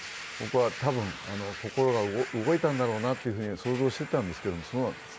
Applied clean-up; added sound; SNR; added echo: none; Domestic sounds, home sounds; 12 dB; none.